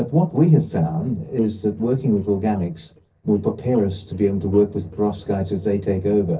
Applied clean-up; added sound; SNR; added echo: neural separator model SepFormer DNS4.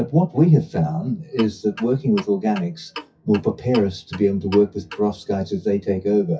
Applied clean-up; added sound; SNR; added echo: classical method WPE with log-MMSE.